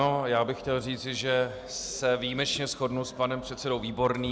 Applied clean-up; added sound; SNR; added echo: none; none; none; none.